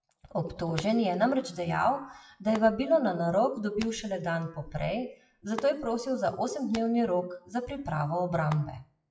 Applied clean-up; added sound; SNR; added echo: classical method WPE with log-MMSE.